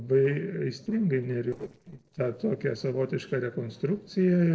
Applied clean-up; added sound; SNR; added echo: neural separator model SepFormer DNS4.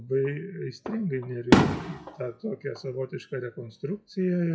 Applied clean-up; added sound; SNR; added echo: classical method WPE with log-MMSE.